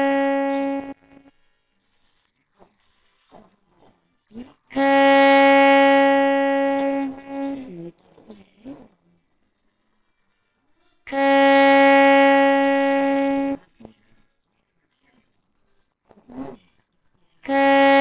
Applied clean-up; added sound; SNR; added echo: neural separator model SepFormer WHAMR!.